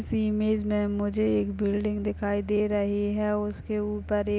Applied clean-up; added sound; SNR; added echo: none; none; none; none.